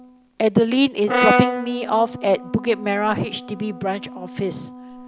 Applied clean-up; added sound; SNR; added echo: none; Brass instrument; 5 dB; none.